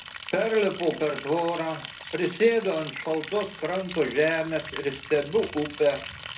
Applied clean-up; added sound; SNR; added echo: none; Liquid; 12 dB; reverberation time 0.3 s.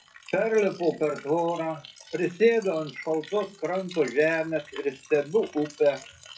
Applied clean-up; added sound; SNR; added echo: classical method WPE with log-MMSE.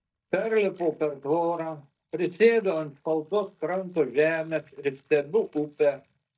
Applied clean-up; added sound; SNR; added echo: neural mask model DeepFilterNet 3.